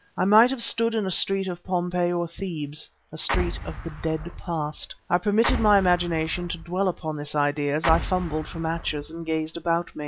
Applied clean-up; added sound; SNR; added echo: none; Explosion; 7 dB; none.